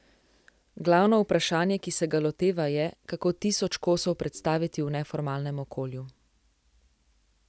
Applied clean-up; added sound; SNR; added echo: none; none; none; none.